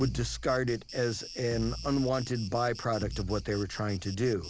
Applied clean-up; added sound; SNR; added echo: none; Bass drum + Insect; 11 dB; none.